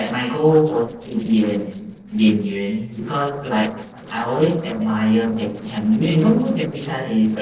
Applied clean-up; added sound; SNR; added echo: neural separator model SepFormer DNS4.